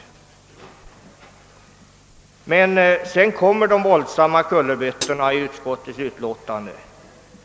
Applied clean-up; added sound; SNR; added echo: none; Hi-hat; 14 dB; none.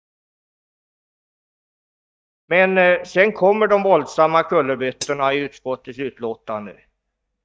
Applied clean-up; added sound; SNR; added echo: neural mask model DeepFilterNet 3.